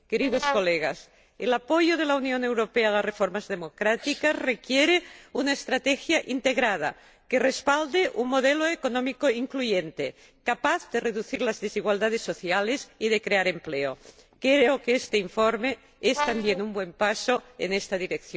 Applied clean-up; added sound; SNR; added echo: neural separator model SepFormer DNS4.